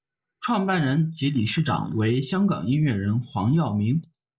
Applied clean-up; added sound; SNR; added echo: neural mask model Resemble Enhance denoiser.